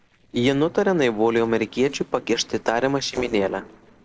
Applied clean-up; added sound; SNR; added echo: neural separator model SepFormer DNS4.